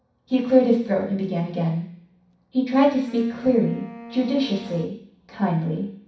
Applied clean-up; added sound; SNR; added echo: none; Wind instrument, woodwind instrument; 18 dB; reverberation time 0.6 s.